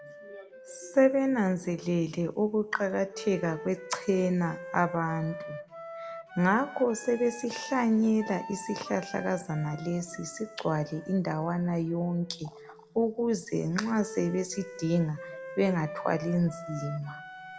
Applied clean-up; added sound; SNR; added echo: none; Wind instrument, woodwind instrument; 15 dB; reverberation time 1.1 s.